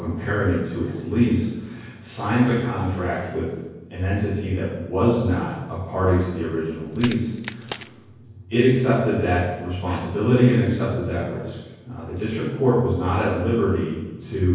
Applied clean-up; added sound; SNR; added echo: none; Crack; 15 dB; reverberation time 1.3 s.